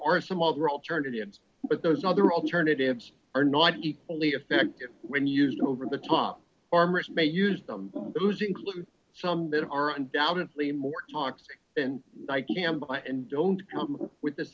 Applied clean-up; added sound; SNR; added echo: none; none; none; none.